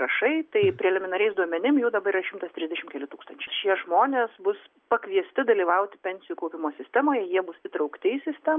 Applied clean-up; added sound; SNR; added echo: none; none; none; none.